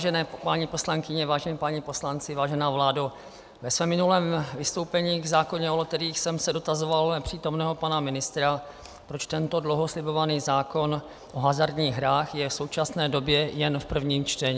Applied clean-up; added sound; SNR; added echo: none; none; none; none.